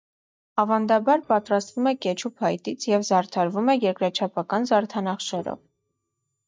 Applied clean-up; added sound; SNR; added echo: neural mask model DeepFilterNet 3.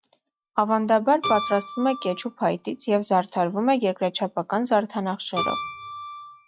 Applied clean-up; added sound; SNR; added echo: classical method log-MMSE.